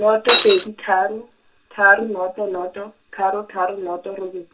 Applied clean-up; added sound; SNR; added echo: none; Shatter; -2 dB; reverberation time 0.2 s.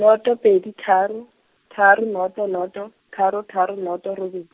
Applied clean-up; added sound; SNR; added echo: none; none; none; none.